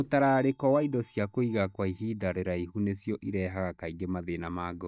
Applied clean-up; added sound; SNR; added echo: neural mask model DeepFilterNet 3.